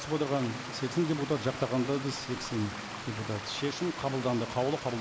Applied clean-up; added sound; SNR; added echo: none; Stream; 9 dB; none.